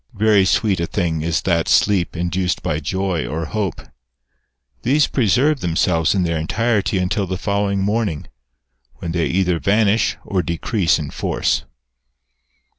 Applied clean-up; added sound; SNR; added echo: none; none; none; none.